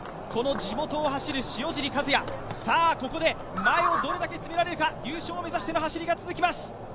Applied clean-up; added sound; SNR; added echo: none; none; none; none.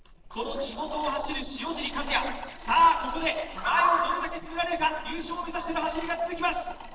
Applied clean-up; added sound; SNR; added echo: neural separator model SepFormer DNS4.